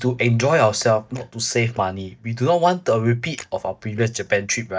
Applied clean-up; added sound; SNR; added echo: neural mask model DeepFilterNet 3.